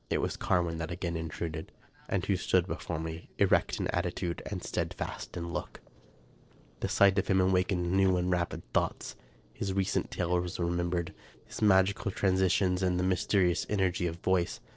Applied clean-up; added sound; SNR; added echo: neural separator model SepFormer DNS4.